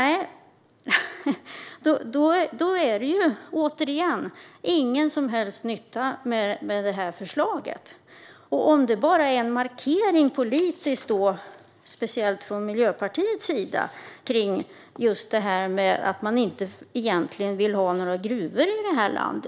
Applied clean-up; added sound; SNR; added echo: none; none; none; none.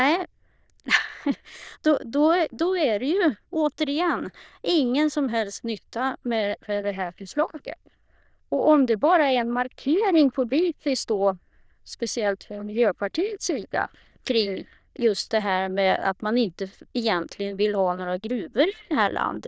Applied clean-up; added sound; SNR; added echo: neural diffusion model UNIVERSE++.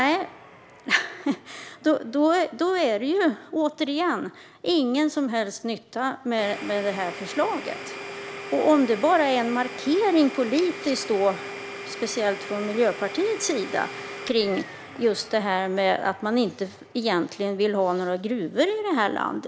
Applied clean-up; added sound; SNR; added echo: none; Domestic sounds, home sounds; 15 dB; none.